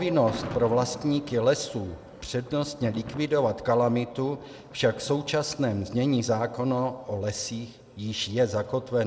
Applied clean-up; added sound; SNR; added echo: none; Thunder; 18 dB; reverberation time 0.7 s.